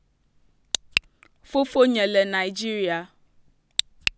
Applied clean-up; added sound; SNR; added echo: none; none; none; none.